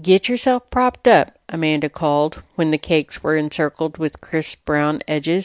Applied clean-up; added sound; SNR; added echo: none; none; none; none.